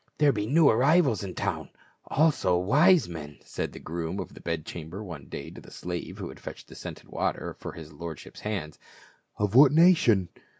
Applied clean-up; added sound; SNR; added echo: none; none; none; none.